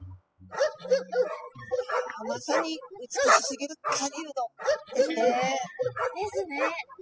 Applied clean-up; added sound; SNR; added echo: classical method spectral subtraction.